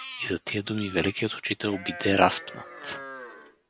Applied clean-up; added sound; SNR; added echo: none; Livestock, farm animals, working animals; 14 dB; none.